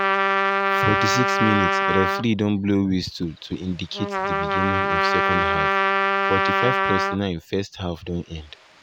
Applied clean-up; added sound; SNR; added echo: none; Trumpet; -3 dB; none.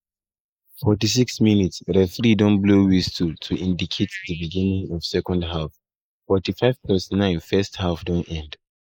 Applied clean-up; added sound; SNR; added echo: neural mask model Resemble Enhance denoiser.